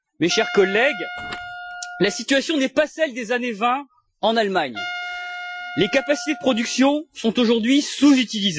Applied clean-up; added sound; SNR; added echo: classical method Wiener filter.